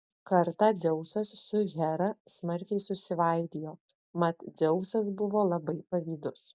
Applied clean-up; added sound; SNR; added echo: none; none; none; none.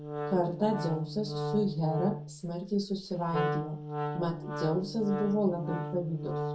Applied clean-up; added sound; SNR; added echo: none; Wind instrument, woodwind instrument; 5 dB; reverberation time 0.3 s.